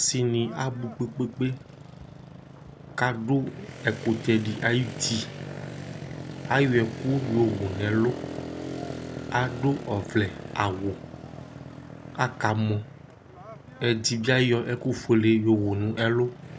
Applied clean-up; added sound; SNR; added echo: none; Motorcycle; 12 dB; none.